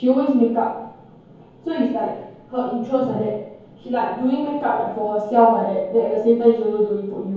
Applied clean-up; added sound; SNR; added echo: none; none; none; reverberation time 0.9 s.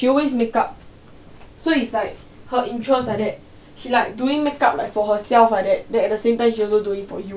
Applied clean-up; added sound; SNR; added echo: none; none; none; none.